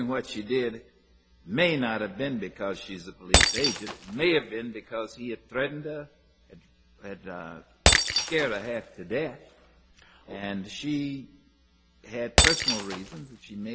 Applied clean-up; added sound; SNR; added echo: none; Shatter; -1 dB; none.